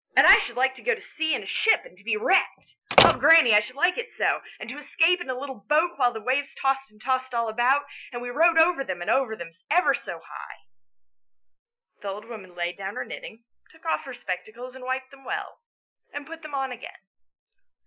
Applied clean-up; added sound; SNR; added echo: classical method Wiener filter.